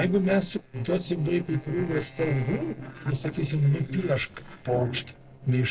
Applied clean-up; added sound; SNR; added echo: neural separator model SepFormer DNS4.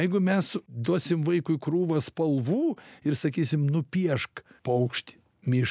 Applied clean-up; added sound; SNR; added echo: none; none; none; none.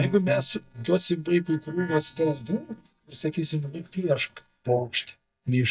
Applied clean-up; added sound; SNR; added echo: neural mask model DeepFilterNet 3.